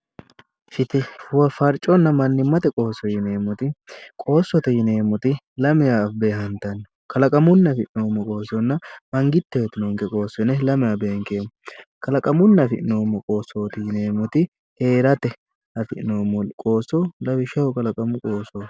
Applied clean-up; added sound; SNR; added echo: none; none; none; none.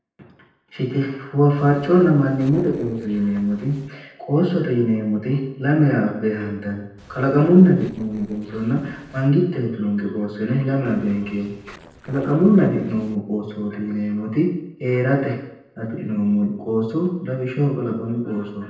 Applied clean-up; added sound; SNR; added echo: neural separator model SepFormer DNS4.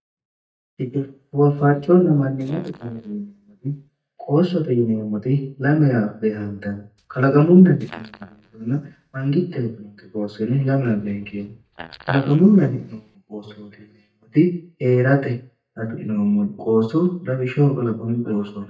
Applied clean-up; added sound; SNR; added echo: neural mask model DeepFilterNet 3.